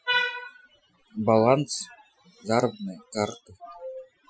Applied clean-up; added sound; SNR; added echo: classical method Wiener filter.